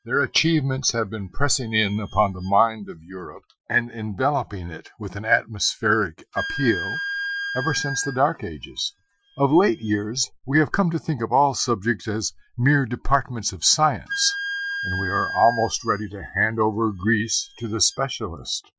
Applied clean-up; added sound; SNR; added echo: classical method Wiener filter.